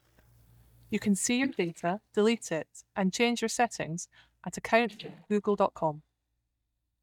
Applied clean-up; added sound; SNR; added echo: neural mask model DeepFilterNet 3.